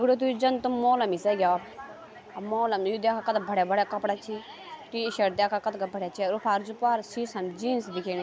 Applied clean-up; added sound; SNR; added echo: none; none; none; none.